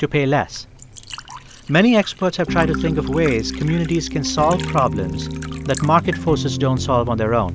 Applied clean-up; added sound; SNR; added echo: none; Liquid; 18 dB; none.